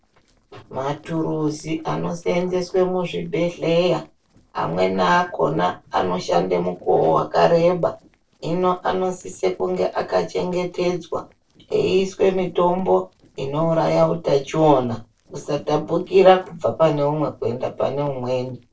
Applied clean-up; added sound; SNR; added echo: neural separator model SepFormer DNS4.